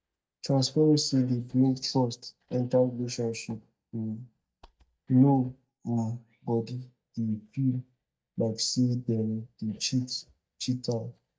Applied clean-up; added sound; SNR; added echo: neural mask model DeepFilterNet 3.